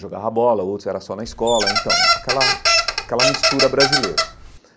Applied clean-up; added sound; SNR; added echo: none; Squeak; -3 dB; none.